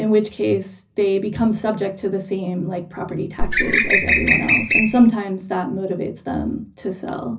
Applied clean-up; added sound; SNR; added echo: none; Bird; -4 dB; reverberation time 0.4 s.